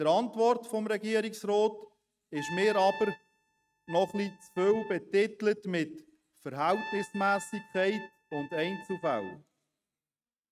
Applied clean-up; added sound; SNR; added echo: neural mask model RNNoise.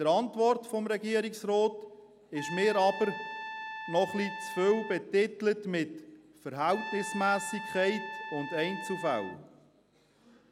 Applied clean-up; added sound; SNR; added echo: none; Trumpet; 10 dB; none.